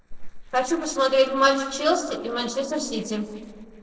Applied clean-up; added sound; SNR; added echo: neural separator model SepFormer DNS4.